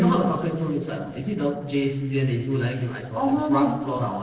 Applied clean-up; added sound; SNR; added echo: neural separator model SepFormer DNS4.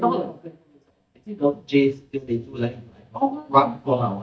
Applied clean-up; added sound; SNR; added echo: neural mask model DeepFilterNet 3.